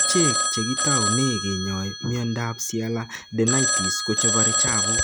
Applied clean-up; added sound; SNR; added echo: none; Telephone; -1 dB; none.